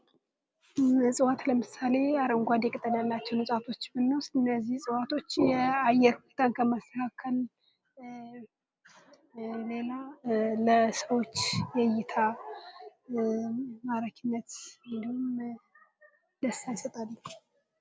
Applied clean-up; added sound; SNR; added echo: none; none; none; none.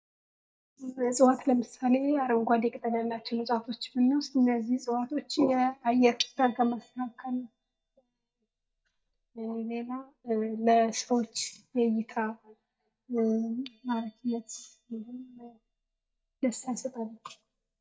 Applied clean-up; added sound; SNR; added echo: neural mask model DeepFilterNet 3.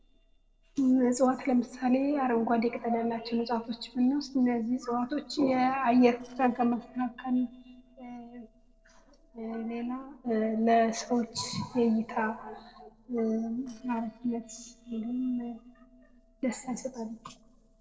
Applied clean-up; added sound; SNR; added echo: neural separator model SepFormer DNS4.